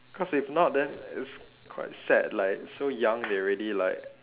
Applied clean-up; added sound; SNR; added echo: none; none; none; none.